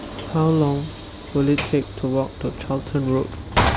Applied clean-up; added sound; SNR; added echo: none; Sliding door / Train; 4 dB; none.